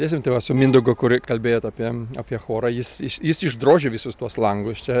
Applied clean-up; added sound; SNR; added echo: none; none; none; none.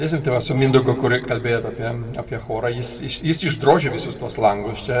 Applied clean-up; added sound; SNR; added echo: none; none; none; reverberation time 1.3 s.